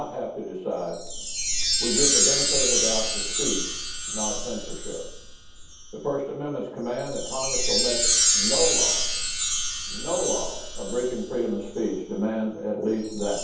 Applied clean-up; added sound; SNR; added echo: none; Chime; -4 dB; reverberation time 0.7 s.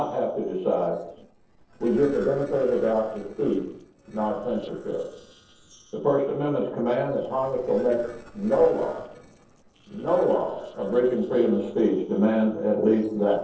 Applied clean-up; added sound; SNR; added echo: neural separator model SepFormer DNS4.